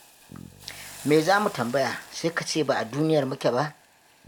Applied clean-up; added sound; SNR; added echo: none; Hiss + Bass guitar; 20 dB; none.